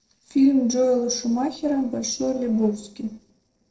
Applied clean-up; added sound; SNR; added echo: neural separator model SepFormer DNS4.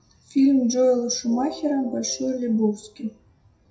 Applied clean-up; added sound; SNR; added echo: classical method WPE with log-MMSE.